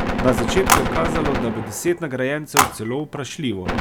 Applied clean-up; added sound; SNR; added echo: none; Gunshot, gunfire + Telephone; -1 dB; none.